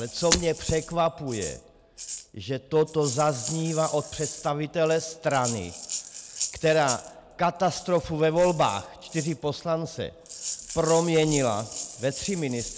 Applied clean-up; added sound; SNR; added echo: none; Rattle (instrument) + Shatter; 10 dB; none.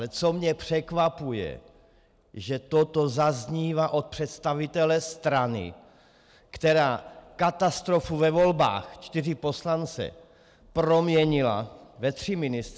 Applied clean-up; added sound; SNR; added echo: none; none; none; none.